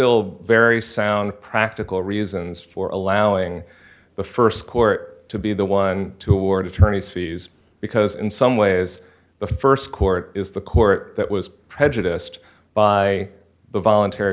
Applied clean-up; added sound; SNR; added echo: none; none; none; none.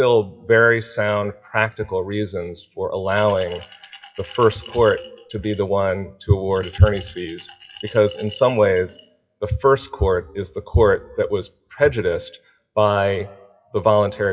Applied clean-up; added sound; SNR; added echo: classical method WPE with log-MMSE.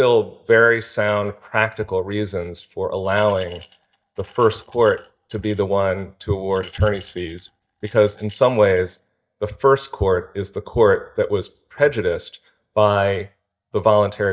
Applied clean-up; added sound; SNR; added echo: neural mask model DeepFilterNet 3.